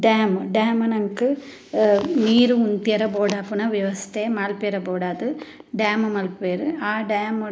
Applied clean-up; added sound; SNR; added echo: none; none; none; none.